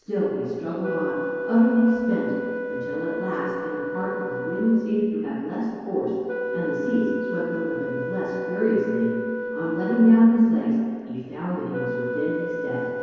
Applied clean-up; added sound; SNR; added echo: none; Wind instrument, woodwind instrument; 7 dB; reverberation time 2.2 s.